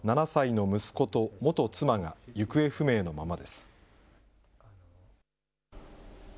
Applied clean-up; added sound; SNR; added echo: none; none; none; none.